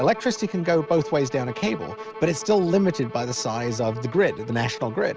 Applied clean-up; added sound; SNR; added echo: none; Bowed string instrument; 14 dB; none.